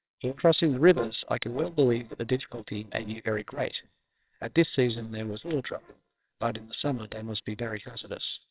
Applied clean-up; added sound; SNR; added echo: neural separator model SepFormer WHAMR!.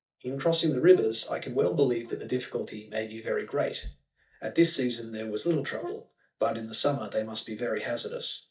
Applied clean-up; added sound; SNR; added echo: neural mask model DeepFilterNet 3.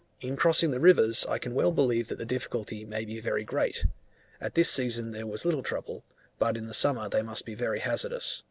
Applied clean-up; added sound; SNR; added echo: none; none; none; none.